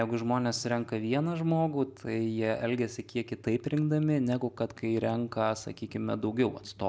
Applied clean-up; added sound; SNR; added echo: none; none; none; none.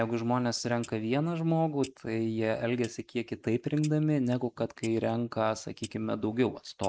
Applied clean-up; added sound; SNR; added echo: neural mask model Resemble Enhance denoiser.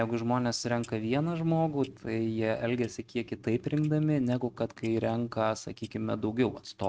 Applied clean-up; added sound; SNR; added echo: neural mask model RNNoise.